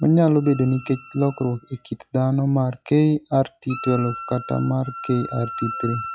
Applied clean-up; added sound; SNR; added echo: classical method log-MMSE.